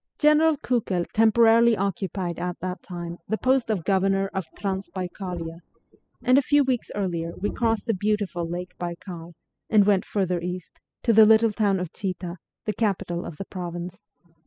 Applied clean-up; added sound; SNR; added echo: classical method spectral subtraction.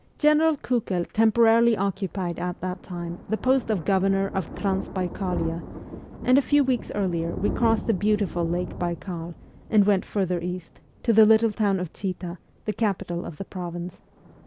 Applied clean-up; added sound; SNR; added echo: none; Thunder; 13 dB; none.